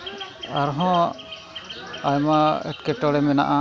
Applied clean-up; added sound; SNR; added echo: none; none; none; none.